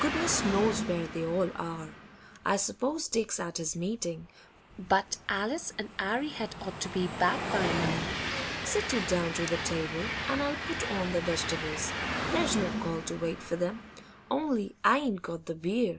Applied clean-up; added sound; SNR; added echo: none; Train; 5 dB; none.